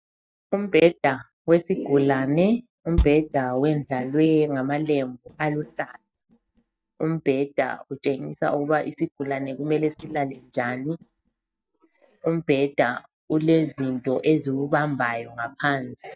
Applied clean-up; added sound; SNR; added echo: neural mask model DeepFilterNet 3.